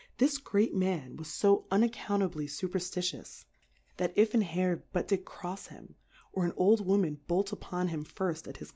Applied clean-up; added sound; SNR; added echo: none; none; none; none.